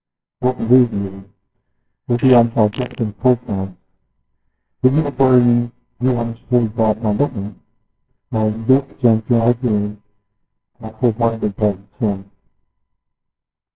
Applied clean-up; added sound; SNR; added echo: neural separator model SepFormer WHAMR!.